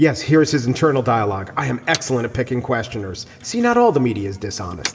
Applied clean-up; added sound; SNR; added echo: none; Motor vehicle (road); 19 dB; reverberation time 2.6 s.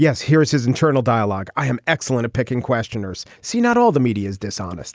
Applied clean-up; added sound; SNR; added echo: none; none; none; none.